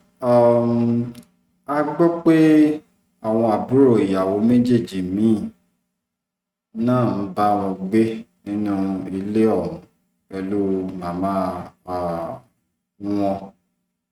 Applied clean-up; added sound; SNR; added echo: neural mask model RNNoise.